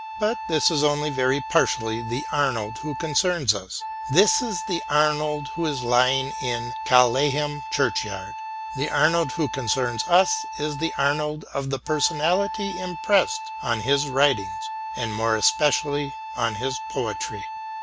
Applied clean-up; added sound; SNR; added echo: none; Wind instrument, woodwind instrument; 8 dB; none.